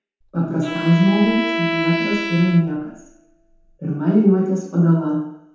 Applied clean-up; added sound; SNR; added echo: none; Bowed string instrument; 6 dB; reverberation time 0.8 s.